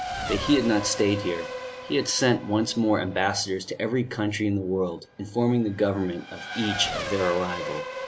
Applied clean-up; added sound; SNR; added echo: none; Race car, auto racing / Accelerating, revving, vroom; 10 dB; none.